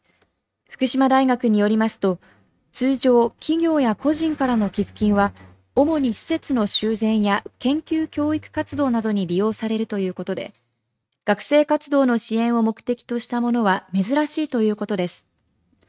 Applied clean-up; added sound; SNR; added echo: neural mask model RNNoise.